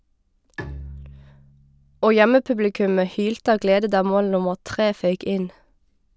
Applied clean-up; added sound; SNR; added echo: none; Bowed string instrument; 19 dB; none.